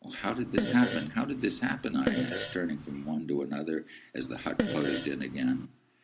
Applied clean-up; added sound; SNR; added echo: none; Fart; 4 dB; none.